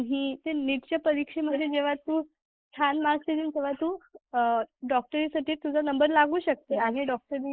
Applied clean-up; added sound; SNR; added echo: neural mask model Resemble Enhance denoiser.